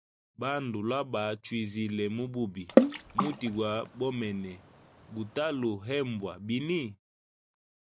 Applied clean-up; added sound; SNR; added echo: none; Water / Splash, splatter; -3 dB; none.